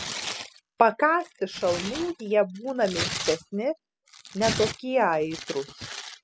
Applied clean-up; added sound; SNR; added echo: classical method spectral subtraction.